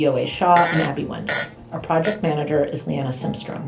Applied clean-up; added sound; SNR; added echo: none; Fart; 8 dB; reverberation time 0.3 s.